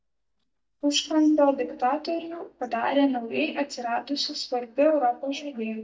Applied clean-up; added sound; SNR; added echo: neural mask model DeepFilterNet 3.